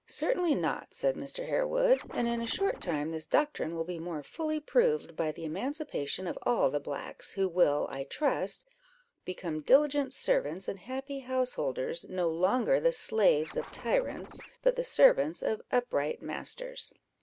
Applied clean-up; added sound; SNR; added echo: none; Scratching (performance technique); 17 dB; none.